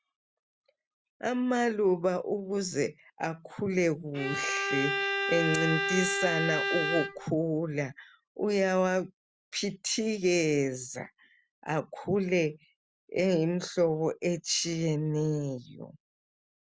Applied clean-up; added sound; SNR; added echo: none; Bowed string instrument; 1 dB; none.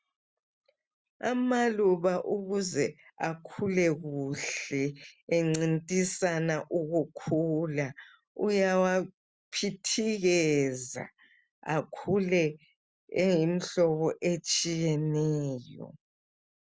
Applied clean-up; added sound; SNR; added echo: none; none; none; none.